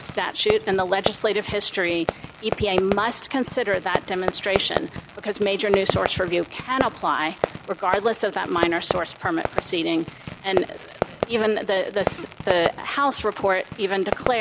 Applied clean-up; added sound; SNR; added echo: none; Fireworks; 7 dB; none.